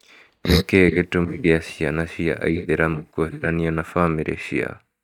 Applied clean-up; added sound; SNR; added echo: neural mask model DeepFilterNet 3.